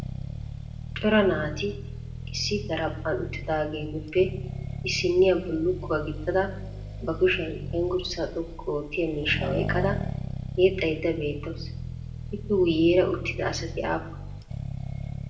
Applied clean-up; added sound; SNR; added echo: none; Accelerating, revving, vroom; 7 dB; reverberation time 0.6 s.